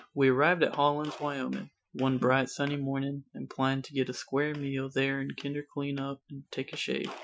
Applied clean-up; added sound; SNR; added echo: classical method Wiener filter.